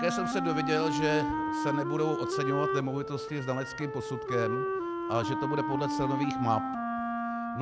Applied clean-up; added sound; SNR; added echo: none; Wind instrument, woodwind instrument; 0 dB; none.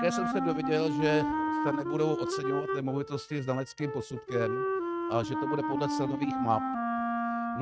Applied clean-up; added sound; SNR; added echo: neural mask model RNNoise.